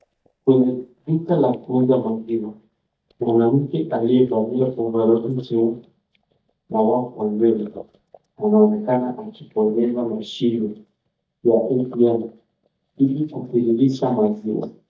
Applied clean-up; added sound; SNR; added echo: neural mask model DeepFilterNet 3.